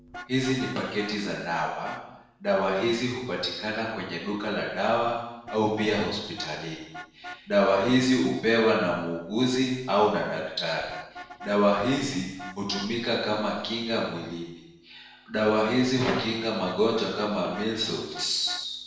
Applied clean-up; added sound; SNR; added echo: none; Vehicle horn, car horn, honking; 20 dB; reverberation time 0.9 s.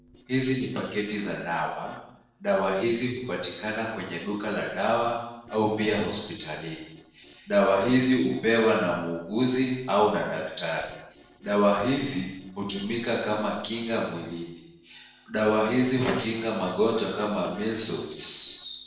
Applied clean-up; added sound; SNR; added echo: neural separator model SepFormer DNS4.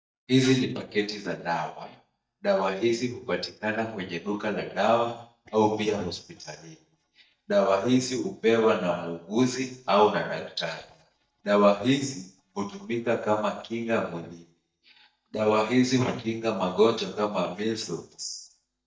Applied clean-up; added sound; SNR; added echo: neural mask model DeepFilterNet 3.